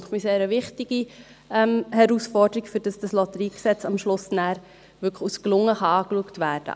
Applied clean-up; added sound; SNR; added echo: none; none; none; none.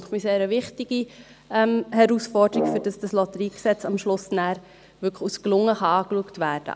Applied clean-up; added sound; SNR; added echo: none; Brass instrument; 6 dB; none.